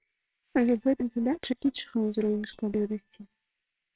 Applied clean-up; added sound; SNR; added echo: neural separator model SepFormer WHAMR!.